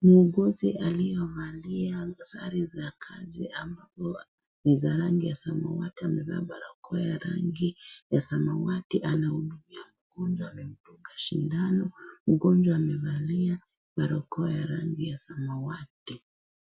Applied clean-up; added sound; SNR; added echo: none; none; none; none.